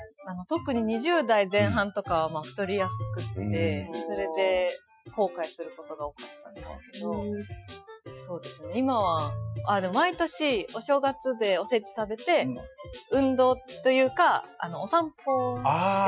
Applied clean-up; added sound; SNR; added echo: classical method Wiener filter.